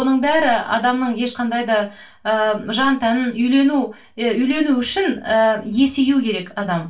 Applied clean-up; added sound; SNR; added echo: none; none; none; reverberation time 0.3 s.